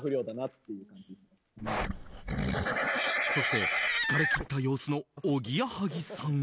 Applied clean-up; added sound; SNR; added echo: none; Livestock, farm animals, working animals; -4 dB; none.